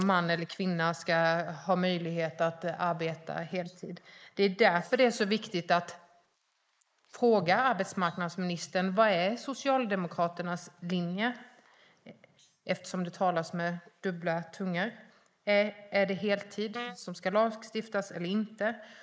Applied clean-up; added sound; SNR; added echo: neural mask model Resemble Enhance denoiser.